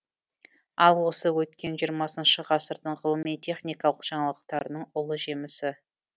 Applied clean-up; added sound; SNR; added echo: none; none; none; none.